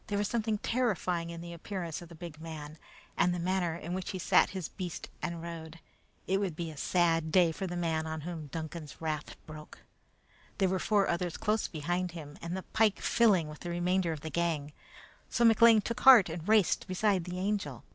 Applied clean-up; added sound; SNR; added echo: none; none; none; none.